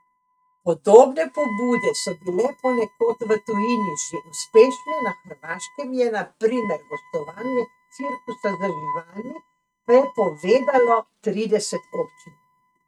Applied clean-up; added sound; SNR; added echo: neural mask model RNNoise.